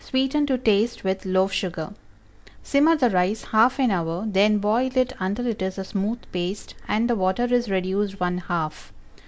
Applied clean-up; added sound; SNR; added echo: none; none; none; none.